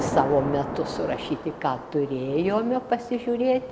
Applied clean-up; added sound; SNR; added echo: none; Thunder / Rain; 9 dB; none.